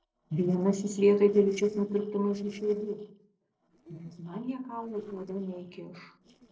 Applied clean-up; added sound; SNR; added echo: neural separator model SepFormer DNS4.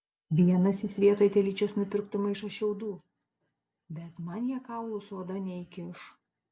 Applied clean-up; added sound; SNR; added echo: none; none; none; none.